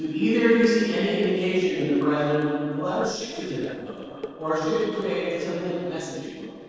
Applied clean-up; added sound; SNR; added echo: neural separator model SepFormer DNS4.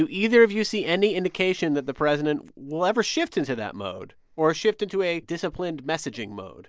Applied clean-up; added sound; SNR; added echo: none; none; none; none.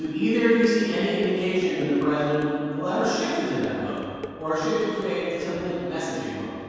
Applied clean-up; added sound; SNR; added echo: none; Dishes, pots, and pans; 16 dB; reverberation time 2.1 s.